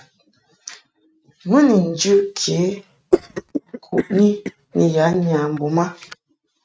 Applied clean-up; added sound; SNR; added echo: neural mask model RNNoise.